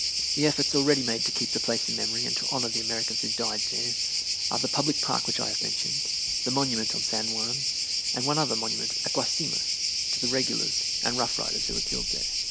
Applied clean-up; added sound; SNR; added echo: none; Cricket; -4 dB; none.